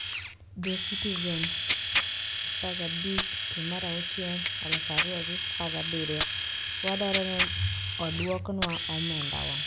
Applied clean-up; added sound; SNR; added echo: none; Tearing + Domestic sounds, home sounds; -3 dB; none.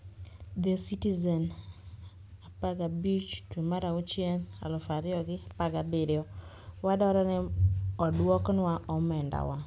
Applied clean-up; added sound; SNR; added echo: none; none; none; none.